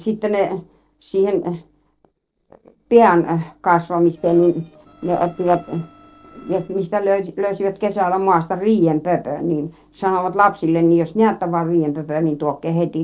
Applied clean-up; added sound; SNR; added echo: neural separator model SepFormer DNS4.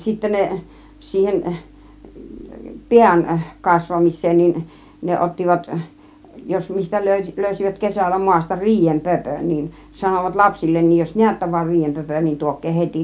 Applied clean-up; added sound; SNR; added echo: none; none; none; none.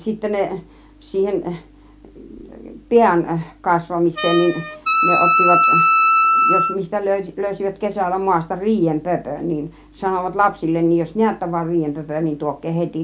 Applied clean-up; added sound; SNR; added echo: none; Wind instrument, woodwind instrument; -4 dB; none.